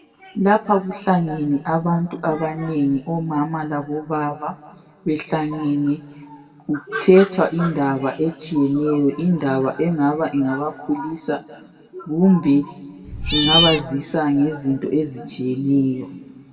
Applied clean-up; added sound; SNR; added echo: none; Cat; -3 dB; reverberation time 1.5 s.